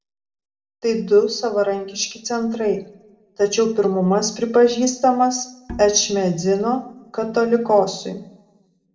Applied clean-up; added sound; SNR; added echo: none; Bowed string instrument; 17 dB; reverberation time 0.5 s.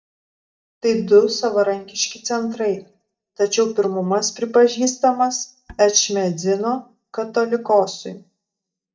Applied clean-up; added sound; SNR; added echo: neural mask model DeepFilterNet 3.